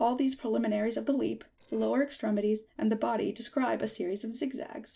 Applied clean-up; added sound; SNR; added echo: neural separator model SepFormer DNS4.